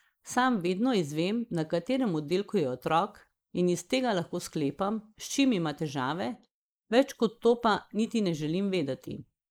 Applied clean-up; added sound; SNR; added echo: neural mask model Resemble Enhance denoiser.